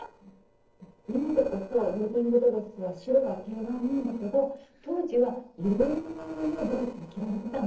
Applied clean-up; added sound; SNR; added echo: neural separator model SepFormer DNS4.